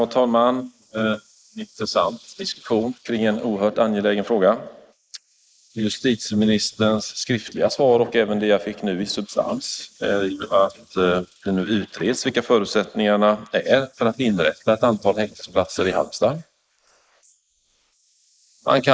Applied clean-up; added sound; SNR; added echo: neural mask model Resemble Enhance denoiser.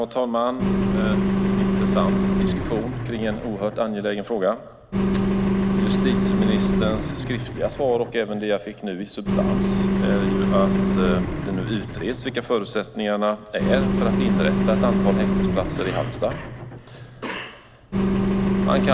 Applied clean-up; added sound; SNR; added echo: none; Engine; -4 dB; none.